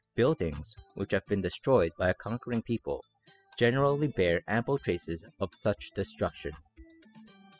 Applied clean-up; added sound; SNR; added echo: classical method spectral subtraction.